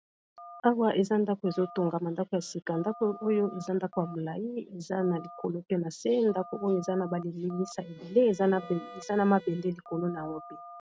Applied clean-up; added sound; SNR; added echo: none; Bowed string instrument + Telephone; 19 dB; none.